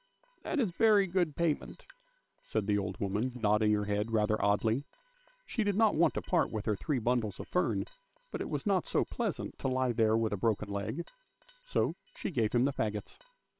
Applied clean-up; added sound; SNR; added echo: neural separator model SepFormer WHAM!.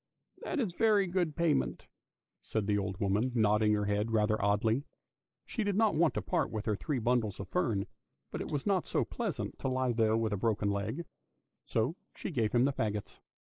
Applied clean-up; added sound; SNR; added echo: neural mask model Resemble Enhance denoiser.